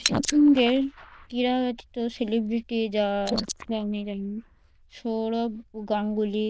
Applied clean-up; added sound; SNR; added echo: neural diffusion model UNIVERSE++.